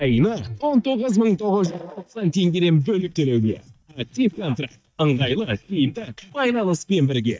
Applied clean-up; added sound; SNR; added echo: neural mask model DeepFilterNet 3.